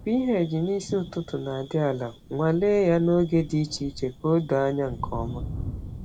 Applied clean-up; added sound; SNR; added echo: none; Thunder; 13 dB; none.